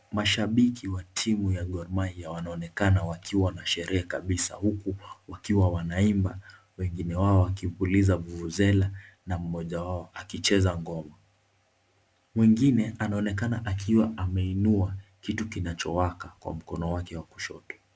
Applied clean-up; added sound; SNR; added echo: none; none; none; none.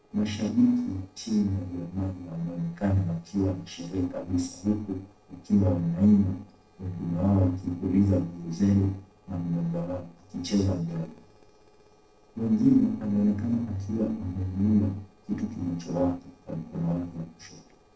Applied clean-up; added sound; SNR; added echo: neural separator model SepFormer DNS4.